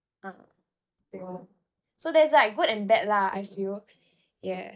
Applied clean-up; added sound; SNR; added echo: neural mask model DeepFilterNet 3.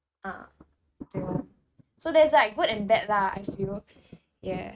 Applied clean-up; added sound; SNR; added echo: neural mask model RNNoise.